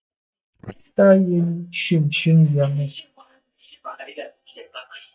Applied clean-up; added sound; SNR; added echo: neural mask model DeepFilterNet 3.